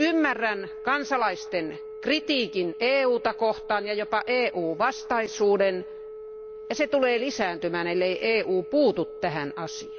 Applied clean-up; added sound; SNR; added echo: none; Telephone; 13 dB; none.